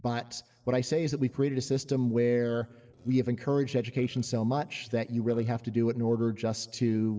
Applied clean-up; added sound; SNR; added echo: neural separator model SepFormer DNS4.